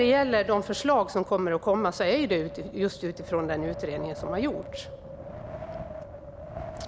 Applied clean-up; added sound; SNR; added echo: none; Wind; 11 dB; none.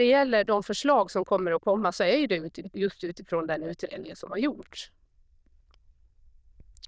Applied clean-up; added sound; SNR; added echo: neural diffusion model UNIVERSE++.